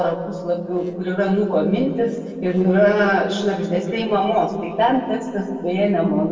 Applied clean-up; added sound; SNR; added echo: neural separator model SepFormer DNS4.